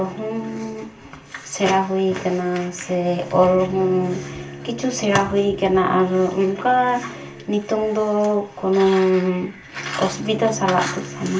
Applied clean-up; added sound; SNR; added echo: none; Bowed string instrument; 16 dB; reverberation time 0.3 s.